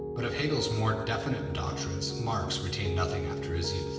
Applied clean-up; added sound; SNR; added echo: none; Piano; 3 dB; reverberation time 1.0 s.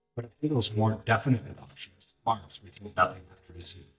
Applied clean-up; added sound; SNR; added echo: neural mask model DeepFilterNet 3.